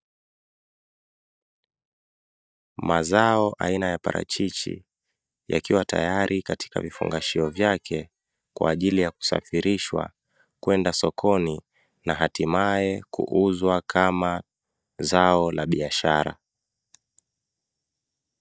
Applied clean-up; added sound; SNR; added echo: neural mask model DeepFilterNet 3.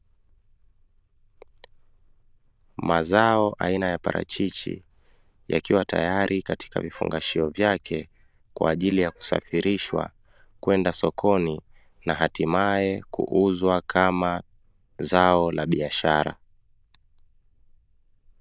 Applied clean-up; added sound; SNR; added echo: neural diffusion model UNIVERSE++.